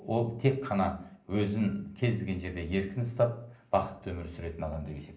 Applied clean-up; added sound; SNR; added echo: none; none; none; reverberation time 0.5 s.